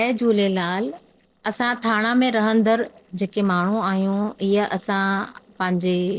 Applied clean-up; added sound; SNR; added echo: neural separator model SepFormer DNS4.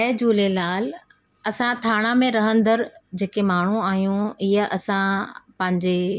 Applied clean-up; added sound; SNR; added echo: none; none; none; none.